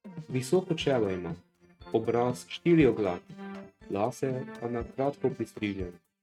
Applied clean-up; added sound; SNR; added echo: neural mask model RNNoise.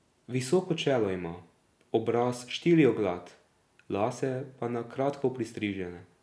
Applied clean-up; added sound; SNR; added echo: none; none; none; none.